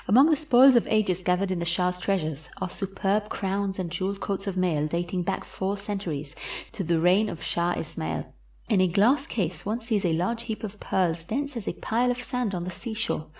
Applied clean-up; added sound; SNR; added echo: none; none; none; none.